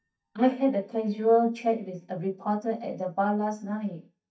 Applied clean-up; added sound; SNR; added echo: neural mask model DeepFilterNet 3.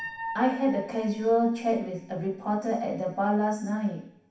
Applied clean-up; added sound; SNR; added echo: none; Piano; 16 dB; reverberation time 0.6 s.